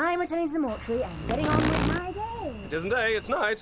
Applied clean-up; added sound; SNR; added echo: none; Insect; 3 dB; none.